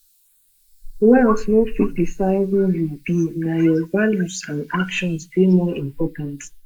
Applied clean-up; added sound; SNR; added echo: neural mask model Resemble Enhance denoiser.